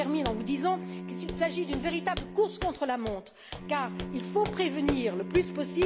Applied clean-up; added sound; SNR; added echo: none; Bowed string instrument + Walk, footsteps; 6 dB; none.